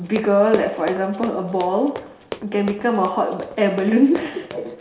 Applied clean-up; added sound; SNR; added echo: none; Run; 14 dB; reverberation time 0.7 s.